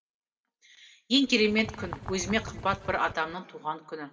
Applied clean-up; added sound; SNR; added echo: none; Bird; 12 dB; reverberation time 2.1 s.